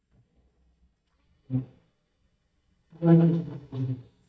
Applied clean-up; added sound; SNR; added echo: neural mask model DeepFilterNet 3.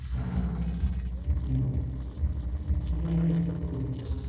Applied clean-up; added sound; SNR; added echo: neural separator model SepFormer DNS4.